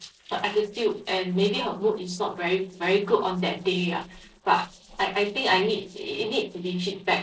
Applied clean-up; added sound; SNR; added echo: neural separator model SepFormer DNS4.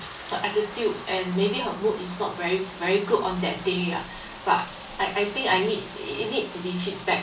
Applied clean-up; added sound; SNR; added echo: none; Bathtub (filling or washing); 11 dB; reverberation time 0.2 s.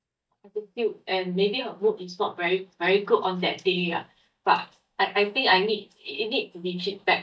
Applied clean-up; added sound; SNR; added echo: neural mask model DeepFilterNet 3.